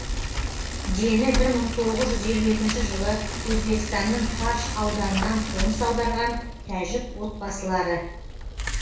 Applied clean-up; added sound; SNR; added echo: none; Bicycle; 2 dB; reverberation time 0.6 s.